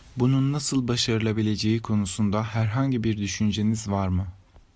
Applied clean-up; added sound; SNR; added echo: none; none; none; none.